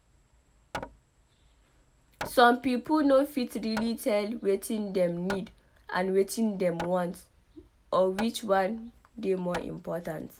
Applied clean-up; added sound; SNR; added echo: none; Hammer; 17 dB; none.